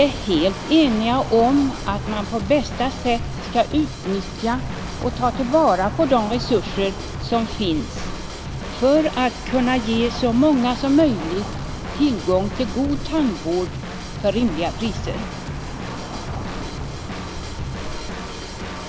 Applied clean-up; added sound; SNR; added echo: none; Traffic noise, roadway noise + Drum / Drum kit; 7 dB; none.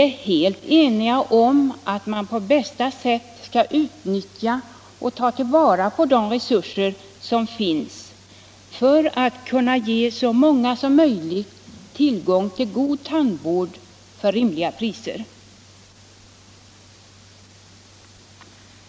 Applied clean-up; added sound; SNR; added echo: none; none; none; none.